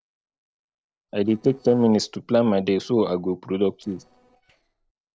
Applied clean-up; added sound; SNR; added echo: neural separator model SepFormer DNS4.